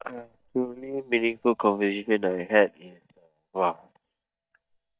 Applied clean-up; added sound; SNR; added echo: neural mask model DeepFilterNet 3.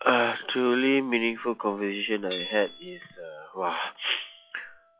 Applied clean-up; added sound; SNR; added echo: classical method log-MMSE.